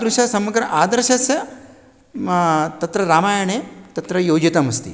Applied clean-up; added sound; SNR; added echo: none; none; none; none.